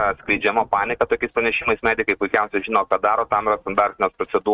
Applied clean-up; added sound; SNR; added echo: neural mask model RNNoise.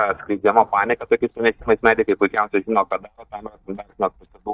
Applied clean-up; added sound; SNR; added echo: neural mask model DeepFilterNet 3.